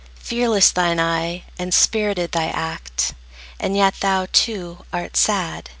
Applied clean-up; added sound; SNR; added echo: none; none; none; none.